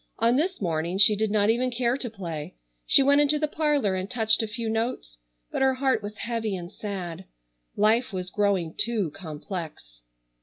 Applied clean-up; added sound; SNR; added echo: none; none; none; none.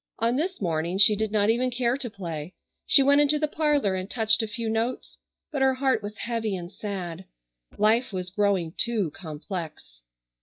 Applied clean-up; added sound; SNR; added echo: neural mask model DeepFilterNet 3.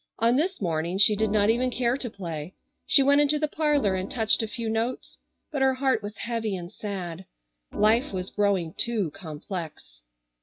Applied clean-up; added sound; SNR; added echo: neural mask model RNNoise.